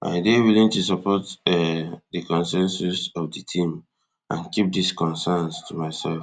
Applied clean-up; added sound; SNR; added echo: none; none; none; none.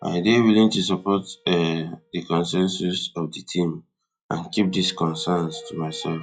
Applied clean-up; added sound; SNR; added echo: classical method log-MMSE.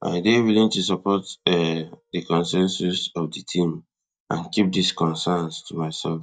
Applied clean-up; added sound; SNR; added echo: neural mask model DeepFilterNet 3.